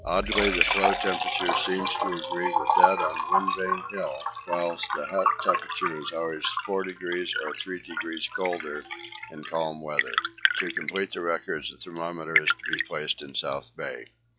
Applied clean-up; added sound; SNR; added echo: classical method log-MMSE.